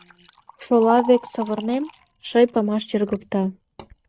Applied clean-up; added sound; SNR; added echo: neural mask model RNNoise.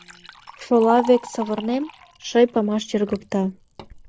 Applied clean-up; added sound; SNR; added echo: none; Liquid; 16 dB; none.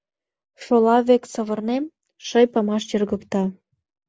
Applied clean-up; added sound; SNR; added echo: none; none; none; none.